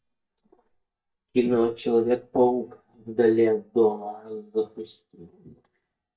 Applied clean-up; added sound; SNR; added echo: neural mask model DeepFilterNet 3.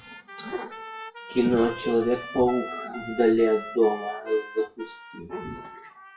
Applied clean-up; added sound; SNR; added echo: classical method WPE with log-MMSE.